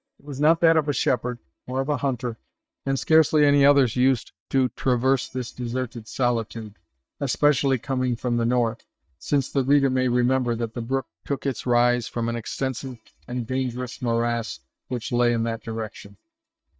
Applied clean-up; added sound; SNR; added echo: neural mask model DeepFilterNet 3.